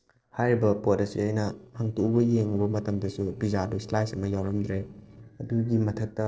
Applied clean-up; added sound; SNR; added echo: neural separator model SepFormer DNS4.